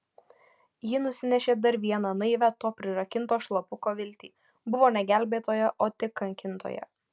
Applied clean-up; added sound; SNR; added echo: none; none; none; none.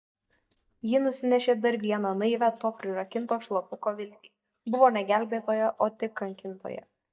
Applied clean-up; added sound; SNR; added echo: neural mask model DeepFilterNet 3.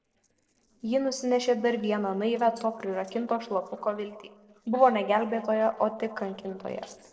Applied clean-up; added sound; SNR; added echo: neural separator model SepFormer DNS4.